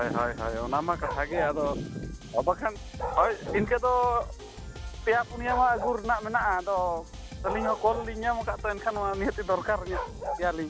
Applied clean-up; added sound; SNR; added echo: none; Drum kit + Bark; 8 dB; none.